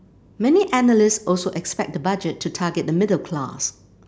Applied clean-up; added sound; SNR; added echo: none; none; none; none.